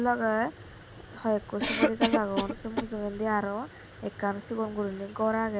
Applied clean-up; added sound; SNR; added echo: none; Cough; 2 dB; none.